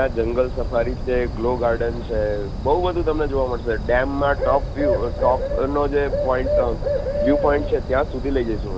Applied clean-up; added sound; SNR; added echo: none; Bird; 2 dB; none.